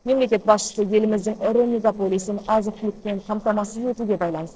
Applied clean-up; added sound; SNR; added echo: neural separator model SepFormer DNS4.